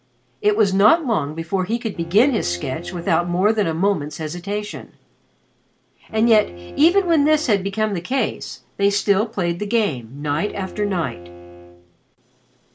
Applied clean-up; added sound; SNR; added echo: none; Bowed string instrument; 19 dB; none.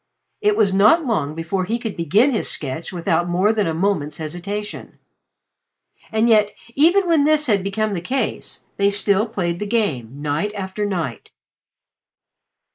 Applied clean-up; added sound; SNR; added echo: neural mask model Resemble Enhance denoiser.